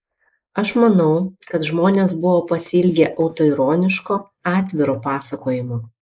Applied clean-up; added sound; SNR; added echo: neural mask model Resemble Enhance denoiser.